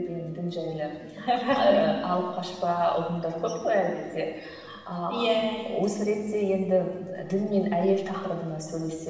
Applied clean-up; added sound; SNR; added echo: none; none; none; reverberation time 1.7 s.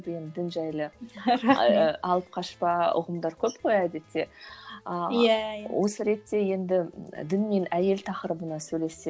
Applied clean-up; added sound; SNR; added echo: none; none; none; none.